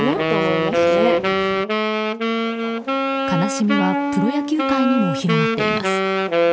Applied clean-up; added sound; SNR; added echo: none; Wind instrument, woodwind instrument; -4 dB; none.